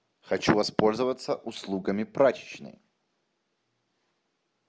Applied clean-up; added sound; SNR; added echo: none; none; none; none.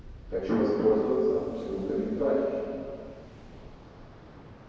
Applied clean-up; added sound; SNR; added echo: none; Waves, surf; 17 dB; reverberation time 2.2 s.